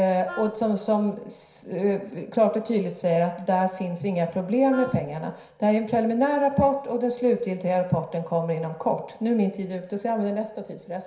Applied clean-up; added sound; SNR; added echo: none; Wind instrument, woodwind instrument; 17 dB; reverberation time 0.5 s.